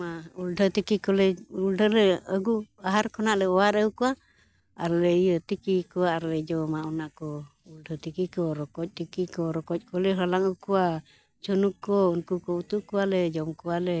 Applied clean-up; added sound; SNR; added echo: none; none; none; none.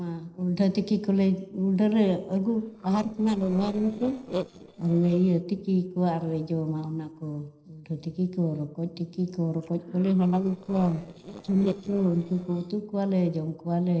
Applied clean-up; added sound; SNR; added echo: neural separator model SepFormer DNS4.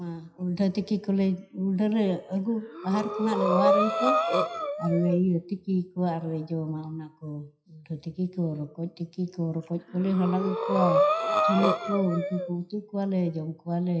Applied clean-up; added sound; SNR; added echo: classical method WPE with log-MMSE.